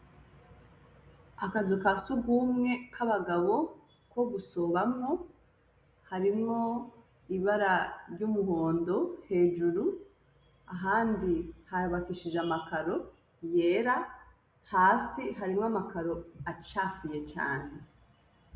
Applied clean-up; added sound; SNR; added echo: none; none; none; none.